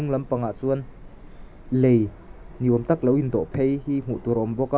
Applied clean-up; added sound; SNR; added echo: none; Subway, metro, underground; 19 dB; none.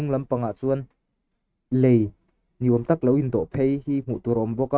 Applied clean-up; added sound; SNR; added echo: neural mask model RNNoise.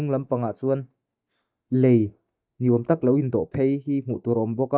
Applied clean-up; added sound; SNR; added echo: neural mask model DeepFilterNet 3.